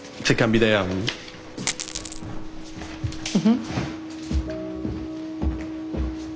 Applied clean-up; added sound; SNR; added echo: none; Coin (dropping); 8 dB; none.